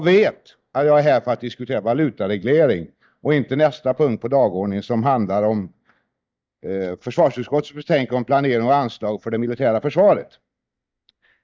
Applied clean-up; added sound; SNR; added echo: neural mask model DeepFilterNet 3.